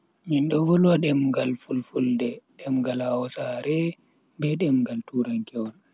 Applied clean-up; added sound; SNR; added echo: none; none; none; none.